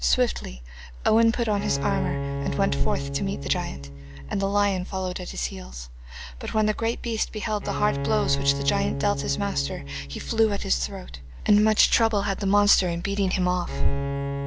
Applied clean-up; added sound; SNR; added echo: none; Bowed string instrument; 9 dB; none.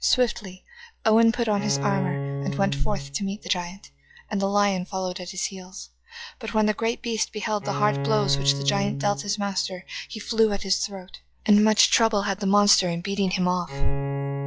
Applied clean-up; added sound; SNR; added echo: classical method log-MMSE.